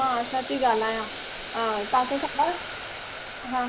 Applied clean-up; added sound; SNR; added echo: none; Boiling; 9 dB; none.